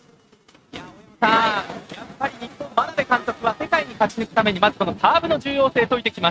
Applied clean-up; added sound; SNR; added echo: neural mask model RNNoise.